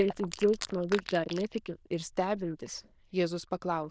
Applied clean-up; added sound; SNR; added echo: neural diffusion model UNIVERSE++.